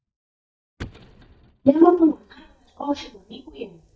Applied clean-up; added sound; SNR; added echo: neural mask model DeepFilterNet 3.